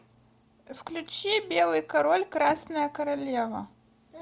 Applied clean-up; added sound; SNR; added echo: none; none; none; none.